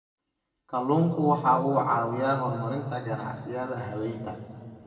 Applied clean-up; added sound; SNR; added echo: none; none; none; reverberation time 2.1 s.